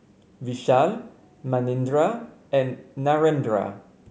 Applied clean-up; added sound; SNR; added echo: none; none; none; none.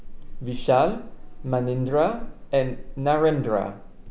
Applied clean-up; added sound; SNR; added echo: none; Buzz; 10 dB; none.